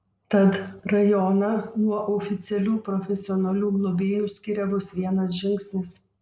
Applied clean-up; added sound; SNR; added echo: none; none; none; none.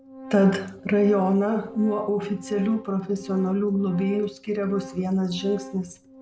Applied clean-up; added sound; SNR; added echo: none; Organ; 16 dB; none.